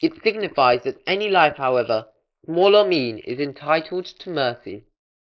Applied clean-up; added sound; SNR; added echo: neural mask model Resemble Enhance denoiser.